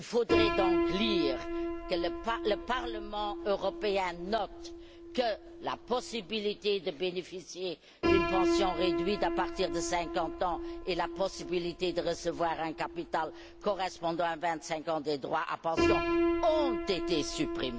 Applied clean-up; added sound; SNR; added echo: none; Piano; 2 dB; none.